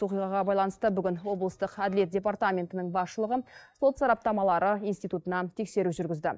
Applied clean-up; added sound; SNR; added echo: neural mask model DeepFilterNet 3.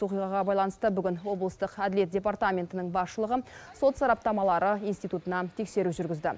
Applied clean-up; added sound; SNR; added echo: none; none; none; none.